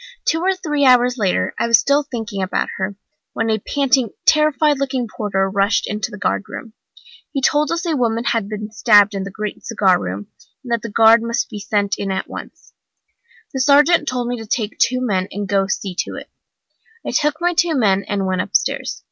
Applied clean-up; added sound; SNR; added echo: none; none; none; none.